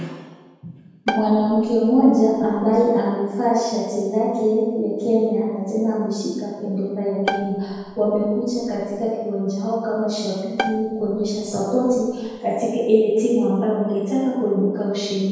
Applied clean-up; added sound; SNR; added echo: none; Bowed string instrument; 11 dB; reverberation time 1.2 s.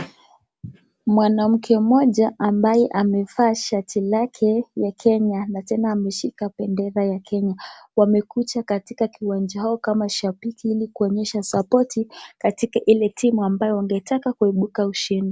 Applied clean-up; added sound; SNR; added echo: none; none; none; none.